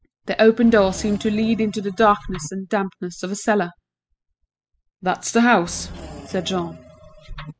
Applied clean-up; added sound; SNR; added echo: classical method spectral subtraction.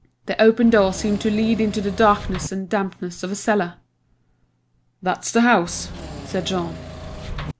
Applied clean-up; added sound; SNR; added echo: none; Engine / Mechanisms; 11 dB; none.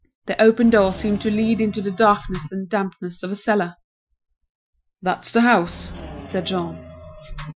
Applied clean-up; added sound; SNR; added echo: classical method Wiener filter.